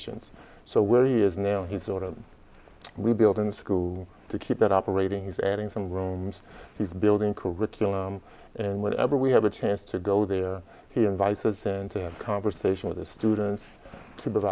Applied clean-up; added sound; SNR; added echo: none; none; none; none.